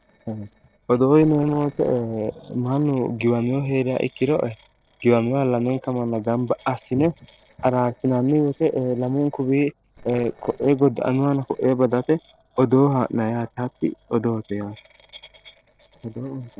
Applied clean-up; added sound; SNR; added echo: neural separator model SepFormer DNS4.